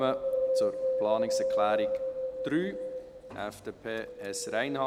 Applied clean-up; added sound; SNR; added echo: none; Wind; -2 dB; none.